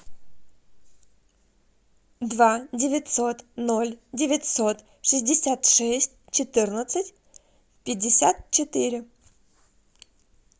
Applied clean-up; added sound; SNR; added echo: none; none; none; none.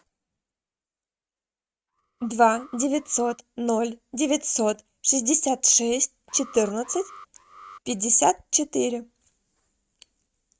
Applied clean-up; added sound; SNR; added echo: neural mask model RNNoise.